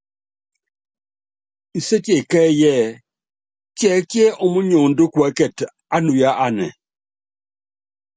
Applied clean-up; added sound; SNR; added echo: none; none; none; none.